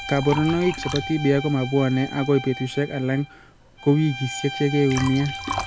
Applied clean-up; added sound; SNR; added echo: none; Bowed string instrument + Liquid; 10 dB; none.